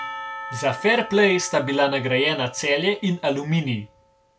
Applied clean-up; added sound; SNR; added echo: none; Percussion; 15 dB; none.